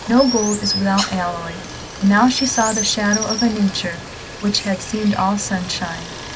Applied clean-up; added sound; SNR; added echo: none; Chirp, tweet + Stream; 8 dB; none.